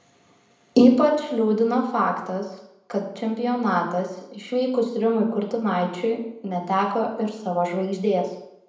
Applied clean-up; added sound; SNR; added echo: none; none; none; reverberation time 0.7 s.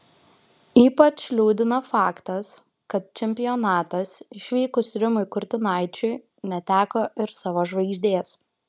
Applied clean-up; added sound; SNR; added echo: none; none; none; none.